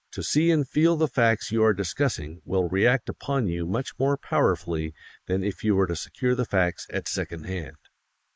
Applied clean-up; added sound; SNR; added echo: neural mask model Resemble Enhance denoiser.